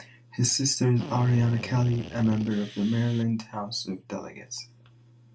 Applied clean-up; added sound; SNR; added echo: none; Drill; 15 dB; reverberation time 0.2 s.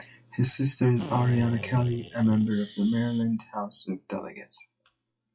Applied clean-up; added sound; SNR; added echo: classical method WPE with log-MMSE.